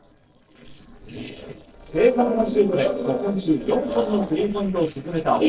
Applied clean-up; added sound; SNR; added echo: neural separator model SepFormer DNS4.